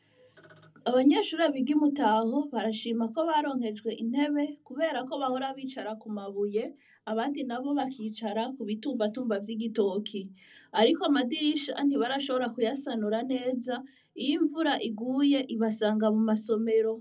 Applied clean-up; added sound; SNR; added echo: none; none; none; reverberation time 0.4 s.